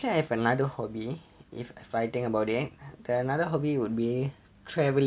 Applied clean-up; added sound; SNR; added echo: none; none; none; none.